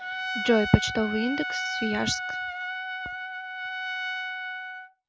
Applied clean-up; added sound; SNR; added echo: none; Trumpet; 3 dB; none.